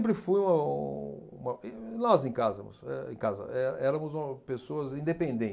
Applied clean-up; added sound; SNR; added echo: none; none; none; none.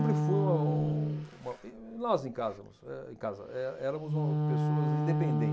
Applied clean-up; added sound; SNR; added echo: none; Wind instrument, woodwind instrument; -4 dB; none.